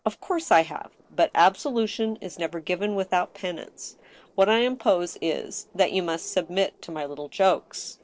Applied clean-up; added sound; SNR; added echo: neural separator model SepFormer DNS4.